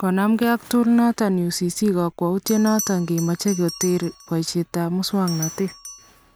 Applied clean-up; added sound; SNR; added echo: none; Bell; 16 dB; none.